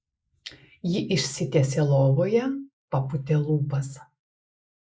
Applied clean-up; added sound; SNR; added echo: neural mask model Resemble Enhance denoiser.